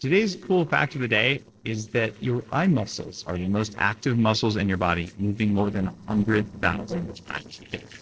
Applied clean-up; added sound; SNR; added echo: neural separator model SepFormer DNS4.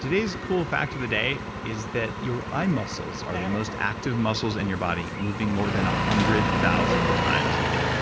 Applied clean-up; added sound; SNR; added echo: none; Engine; 0 dB; none.